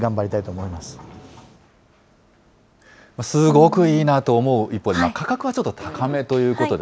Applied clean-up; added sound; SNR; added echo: none; none; none; none.